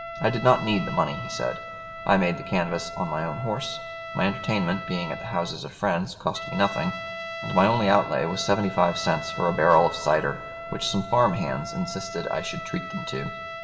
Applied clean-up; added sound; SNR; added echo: none; Trumpet; 10 dB; reverberation time 2.9 s.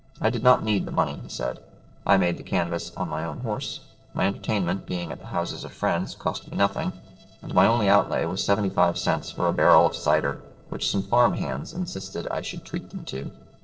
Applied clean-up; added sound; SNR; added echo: neural separator model SepFormer DNS4.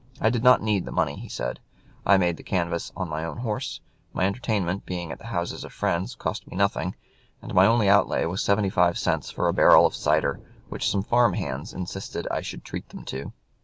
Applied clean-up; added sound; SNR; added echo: none; none; none; none.